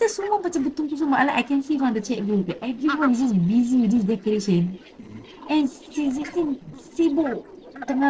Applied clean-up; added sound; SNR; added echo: neural separator model SepFormer DNS4.